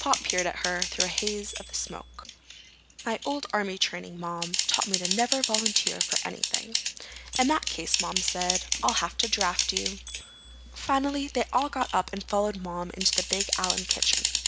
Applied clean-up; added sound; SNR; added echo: none; Typing; 1 dB; none.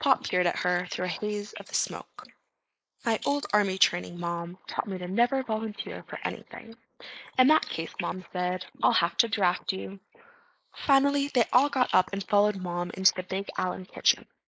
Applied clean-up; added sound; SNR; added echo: neural mask model Resemble Enhance denoiser.